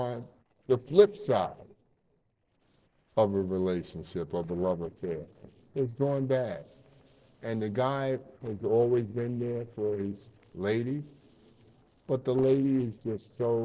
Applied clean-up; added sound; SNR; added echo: neural separator model SepFormer DNS4.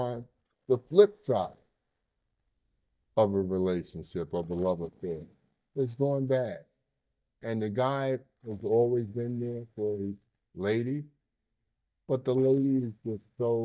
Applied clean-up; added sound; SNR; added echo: neural mask model DeepFilterNet 3.